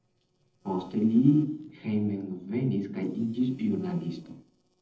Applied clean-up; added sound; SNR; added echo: neural separator model SepFormer DNS4.